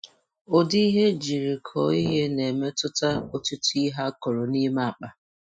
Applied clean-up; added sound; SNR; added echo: classical method Wiener filter.